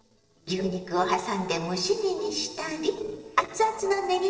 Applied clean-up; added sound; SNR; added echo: neural separator model SepFormer DNS4.